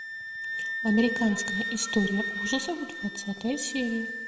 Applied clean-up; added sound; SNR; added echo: none; Wind instrument, woodwind instrument; 5 dB; reverberation time 1.4 s.